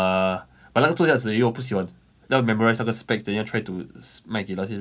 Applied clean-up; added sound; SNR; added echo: none; none; none; none.